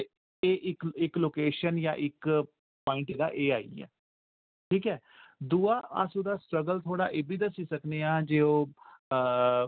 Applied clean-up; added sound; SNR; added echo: none; none; none; none.